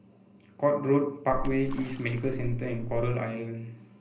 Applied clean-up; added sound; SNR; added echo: none; Splash, splatter; 5 dB; reverberation time 0.5 s.